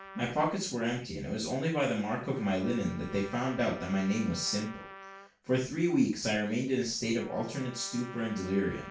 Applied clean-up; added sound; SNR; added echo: none; Trumpet; 18 dB; reverberation time 0.3 s.